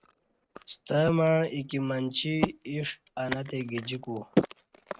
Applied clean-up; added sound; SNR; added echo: neural mask model RNNoise.